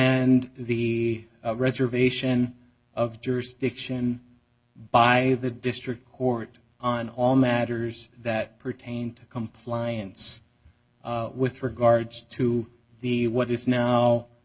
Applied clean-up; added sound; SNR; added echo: none; none; none; none.